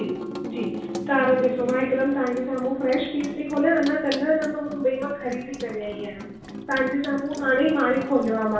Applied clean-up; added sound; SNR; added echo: none; Sink (filling or washing) / Water tap, faucet; 11 dB; reverberation time 0.6 s.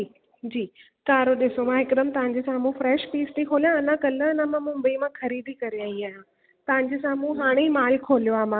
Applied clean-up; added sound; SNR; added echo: none; none; none; none.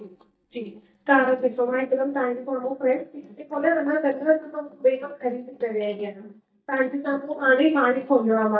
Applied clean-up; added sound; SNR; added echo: neural mask model DeepFilterNet 3.